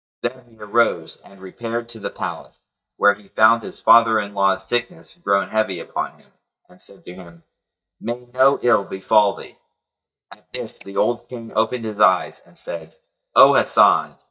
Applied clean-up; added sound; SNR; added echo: neural mask model DeepFilterNet 3.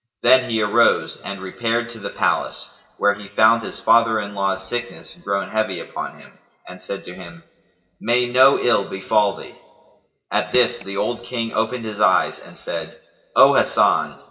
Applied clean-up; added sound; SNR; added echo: none; Crushing; 19 dB; reverberation time 2.0 s.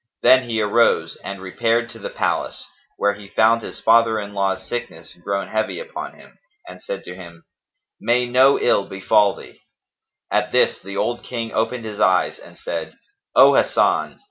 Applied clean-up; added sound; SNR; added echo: none; none; none; none.